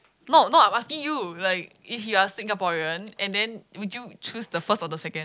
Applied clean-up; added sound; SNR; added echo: none; none; none; none.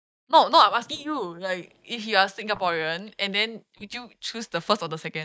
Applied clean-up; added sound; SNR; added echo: neural mask model DeepFilterNet 3.